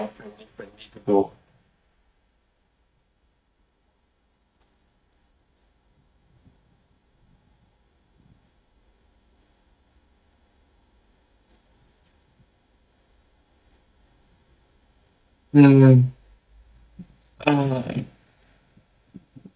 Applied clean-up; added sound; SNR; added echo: neural mask model DeepFilterNet 3.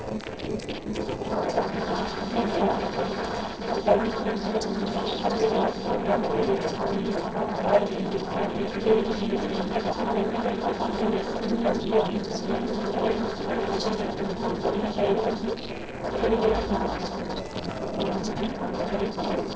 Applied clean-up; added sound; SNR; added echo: neural separator model SepFormer DNS4.